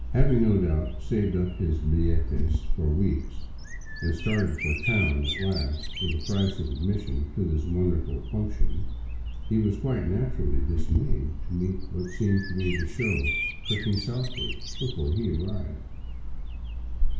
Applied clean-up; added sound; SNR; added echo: none; Bird vocalization, bird call, bird song; 1 dB; reverberation time 0.6 s.